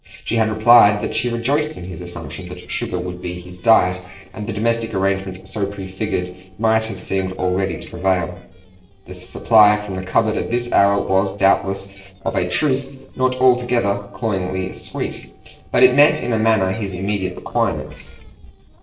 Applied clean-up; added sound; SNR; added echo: neural separator model SepFormer DNS4.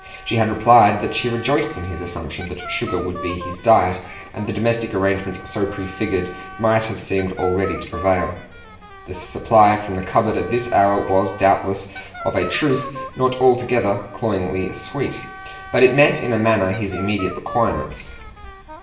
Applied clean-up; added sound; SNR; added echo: none; Wind instrument, woodwind instrument; 16 dB; reverberation time 1.3 s.